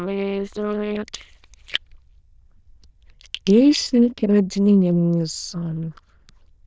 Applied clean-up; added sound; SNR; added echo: neural diffusion model UNIVERSE++.